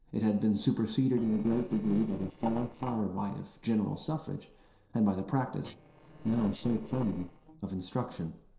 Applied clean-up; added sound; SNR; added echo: neural separator model SepFormer DNS4.